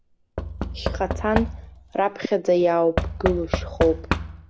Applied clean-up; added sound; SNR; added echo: none; Knock / Wood; 4 dB; none.